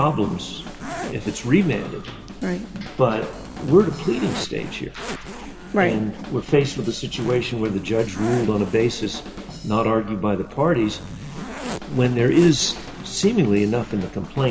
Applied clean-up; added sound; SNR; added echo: none; Drum kit + Zipper (clothing); 12 dB; none.